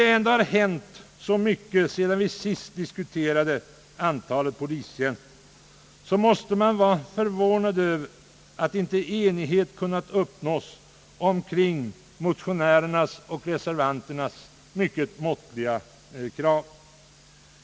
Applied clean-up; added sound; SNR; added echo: none; none; none; none.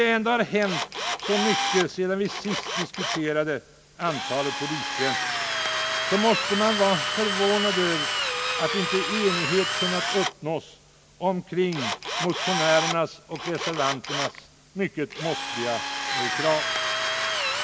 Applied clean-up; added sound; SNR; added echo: none; Drill; 1 dB; none.